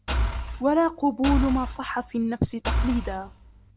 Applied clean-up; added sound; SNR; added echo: none; Engine / Car; 3 dB; none.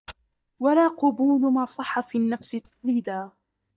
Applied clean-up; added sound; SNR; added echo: neural mask model DeepFilterNet 3.